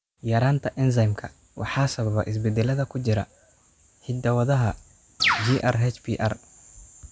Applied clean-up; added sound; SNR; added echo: none; Bird; -1 dB; none.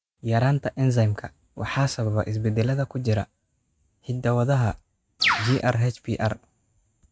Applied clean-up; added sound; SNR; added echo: neural mask model RNNoise.